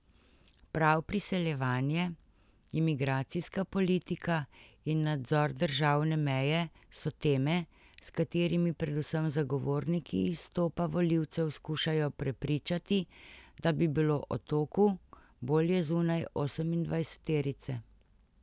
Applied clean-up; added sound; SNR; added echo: none; none; none; none.